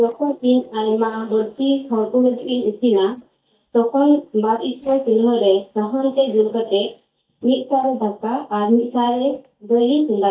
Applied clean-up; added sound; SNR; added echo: neural mask model DeepFilterNet 3.